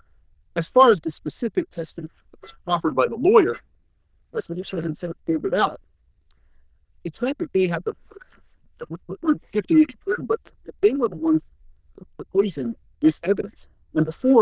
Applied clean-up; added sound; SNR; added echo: neural diffusion model UNIVERSE++.